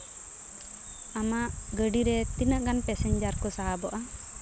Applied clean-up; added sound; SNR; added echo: none; Cricket; 12 dB; none.